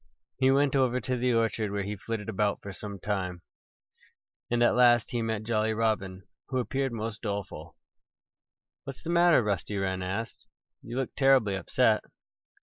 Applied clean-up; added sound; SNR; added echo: neural mask model Resemble Enhance denoiser.